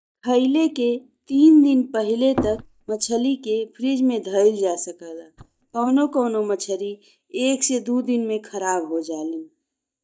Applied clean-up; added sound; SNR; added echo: neural mask model DeepFilterNet 3.